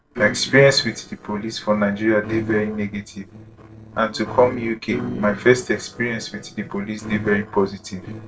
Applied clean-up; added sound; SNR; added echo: neural separator model SepFormer DNS4.